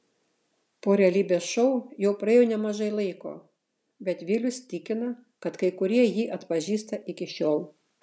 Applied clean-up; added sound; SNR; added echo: none; none; none; none.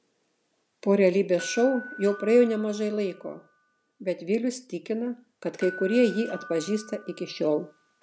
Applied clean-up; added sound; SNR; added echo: none; Door / Bell; 18 dB; none.